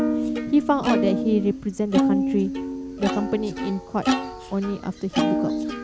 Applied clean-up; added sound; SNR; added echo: none; Plucked string instrument; 0 dB; none.